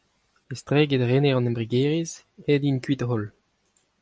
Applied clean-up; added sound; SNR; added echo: none; none; none; none.